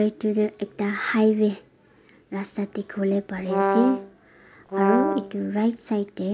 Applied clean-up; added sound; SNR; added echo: none; Brass instrument; 0 dB; none.